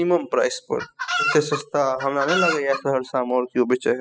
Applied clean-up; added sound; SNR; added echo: classical method spectral subtraction.